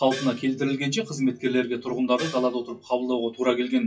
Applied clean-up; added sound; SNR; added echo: classical method WPE with log-MMSE.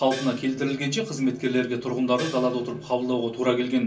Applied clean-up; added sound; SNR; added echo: none; Gong; 18 dB; reverberation time 0.3 s.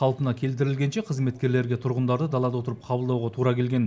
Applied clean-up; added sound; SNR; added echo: none; none; none; none.